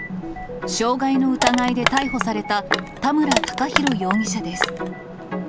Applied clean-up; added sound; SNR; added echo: none; Crushing; 3 dB; none.